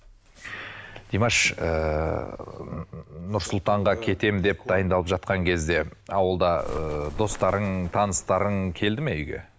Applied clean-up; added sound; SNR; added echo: none; Bird; 18 dB; none.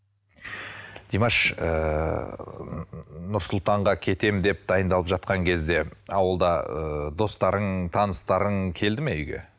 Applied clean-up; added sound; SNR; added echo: none; none; none; none.